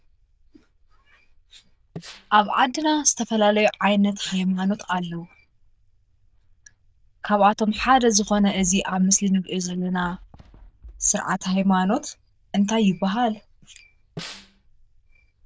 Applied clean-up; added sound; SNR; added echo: neural diffusion model UNIVERSE++.